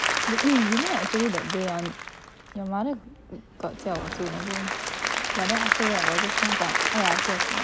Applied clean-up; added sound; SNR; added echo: none; Applause / Crowd; -1 dB; none.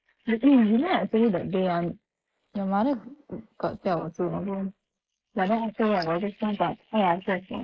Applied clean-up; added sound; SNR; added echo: neural mask model Resemble Enhance denoiser.